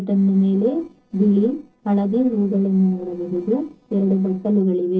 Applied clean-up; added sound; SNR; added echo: neural separator model SepFormer DNS4.